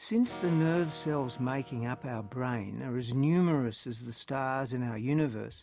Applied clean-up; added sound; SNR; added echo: none; Acoustic guitar / Strum; 16 dB; none.